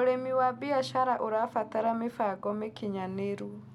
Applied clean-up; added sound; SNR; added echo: none; none; none; none.